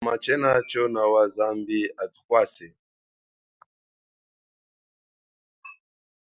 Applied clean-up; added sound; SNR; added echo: none; none; none; none.